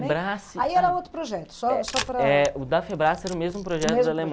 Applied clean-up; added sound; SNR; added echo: none; Camera; 12 dB; none.